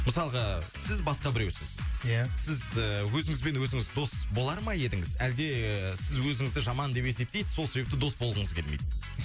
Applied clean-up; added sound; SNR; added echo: none; none; none; none.